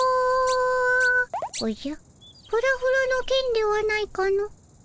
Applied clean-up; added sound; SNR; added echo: none; none; none; none.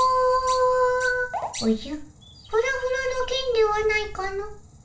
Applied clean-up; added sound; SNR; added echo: none; none; none; reverberation time 0.4 s.